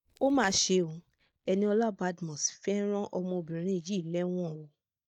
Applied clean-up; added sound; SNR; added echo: neural mask model DeepFilterNet 3.